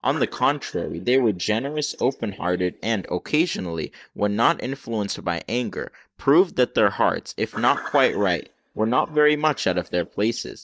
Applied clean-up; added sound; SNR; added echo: neural mask model DeepFilterNet 3.